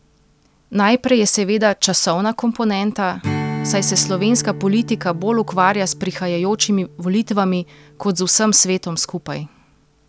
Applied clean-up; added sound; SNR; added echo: none; Strum; 13 dB; none.